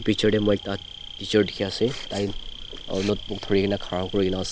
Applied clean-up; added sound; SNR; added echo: none; Insect; 10 dB; none.